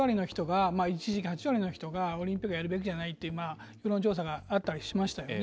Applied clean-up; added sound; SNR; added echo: none; none; none; none.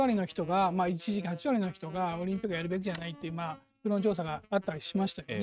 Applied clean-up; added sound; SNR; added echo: neural mask model RNNoise.